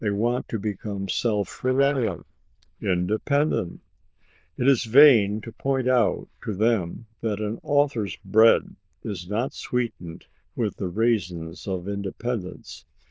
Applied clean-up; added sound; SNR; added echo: neural diffusion model UNIVERSE++.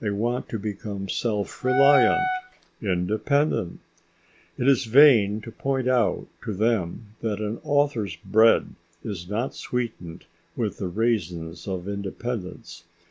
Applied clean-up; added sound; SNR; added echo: none; Wind instrument, woodwind instrument; 2 dB; none.